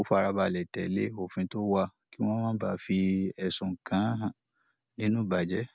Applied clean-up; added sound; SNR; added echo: none; none; none; none.